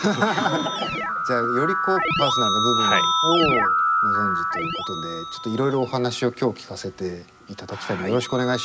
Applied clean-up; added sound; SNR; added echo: none; Keyboard (musical); -1 dB; none.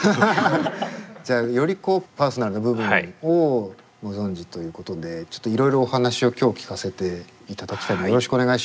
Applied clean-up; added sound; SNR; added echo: none; none; none; none.